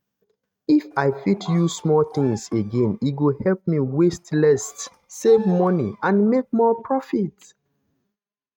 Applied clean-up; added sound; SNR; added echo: neural mask model RNNoise.